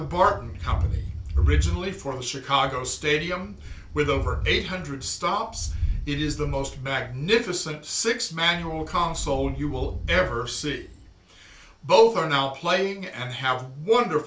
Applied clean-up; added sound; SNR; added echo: none; Thunder; 6 dB; none.